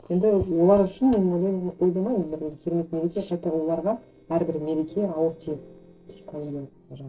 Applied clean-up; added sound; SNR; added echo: neural separator model SepFormer DNS4.